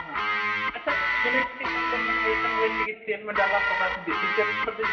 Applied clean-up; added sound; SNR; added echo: none; Guitar; -4 dB; reverberation time 2.0 s.